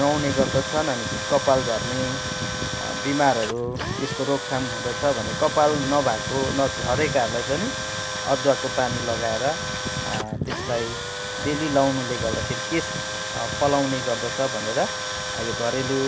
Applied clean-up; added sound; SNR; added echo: none; Tools; 5 dB; none.